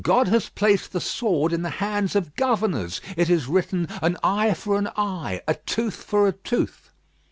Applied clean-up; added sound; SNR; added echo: none; none; none; none.